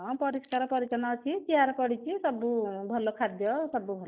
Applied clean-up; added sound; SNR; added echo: neural mask model DeepFilterNet 3.